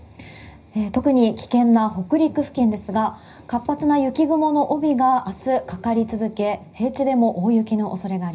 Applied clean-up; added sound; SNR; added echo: none; none; none; reverberation time 0.4 s.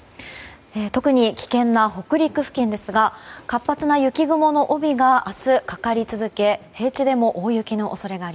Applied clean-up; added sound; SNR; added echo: none; none; none; none.